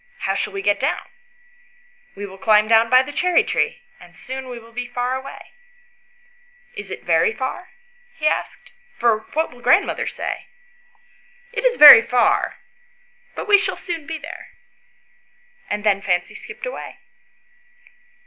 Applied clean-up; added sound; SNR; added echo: none; none; none; none.